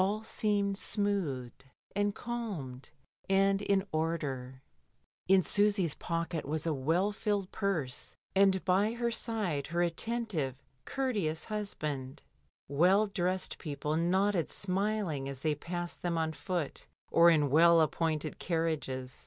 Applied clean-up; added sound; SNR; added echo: none; none; none; none.